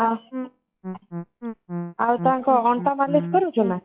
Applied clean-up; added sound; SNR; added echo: classical method log-MMSE.